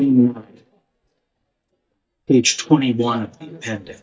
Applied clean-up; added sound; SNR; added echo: neural mask model DeepFilterNet 3.